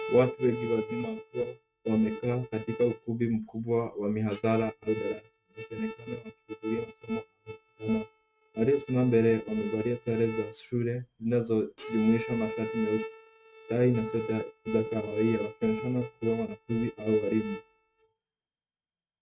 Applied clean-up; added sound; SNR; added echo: neural mask model RNNoise.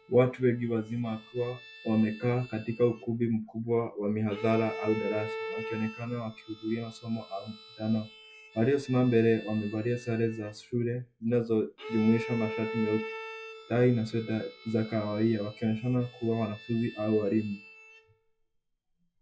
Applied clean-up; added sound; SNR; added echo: classical method log-MMSE.